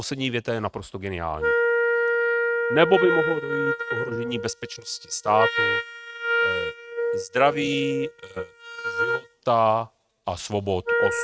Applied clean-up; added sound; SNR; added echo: neural mask model RNNoise.